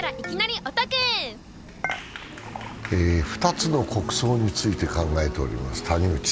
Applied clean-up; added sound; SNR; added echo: none; Applause + Dishes, pots, and pans / Chink, clink; 13 dB; none.